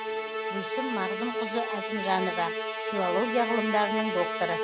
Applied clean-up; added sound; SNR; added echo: none; Musical instrument; 1 dB; none.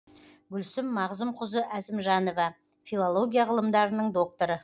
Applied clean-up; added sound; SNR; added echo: none; none; none; none.